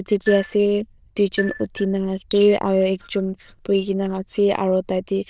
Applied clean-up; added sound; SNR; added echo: neural diffusion model UNIVERSE++.